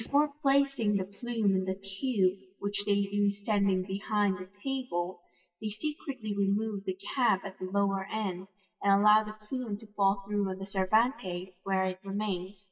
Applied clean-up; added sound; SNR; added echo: neural mask model DeepFilterNet 3.